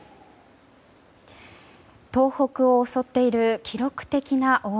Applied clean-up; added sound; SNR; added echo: none; none; none; none.